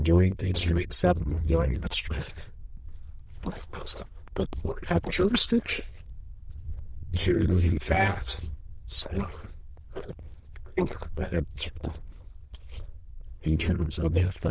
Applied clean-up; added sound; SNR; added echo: neural diffusion model UNIVERSE++.